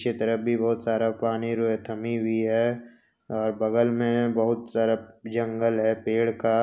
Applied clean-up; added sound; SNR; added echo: none; none; none; none.